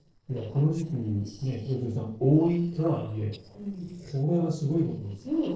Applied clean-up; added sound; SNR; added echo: neural separator model SepFormer DNS4.